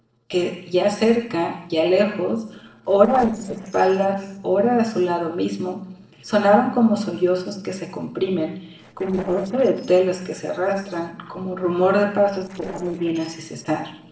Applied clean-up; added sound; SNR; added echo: neural separator model SepFormer DNS4.